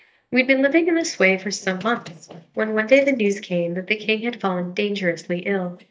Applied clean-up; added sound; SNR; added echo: neural mask model DeepFilterNet 3.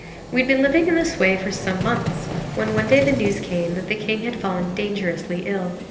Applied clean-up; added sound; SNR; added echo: none; Vehicle; 8 dB; reverberation time 1.4 s.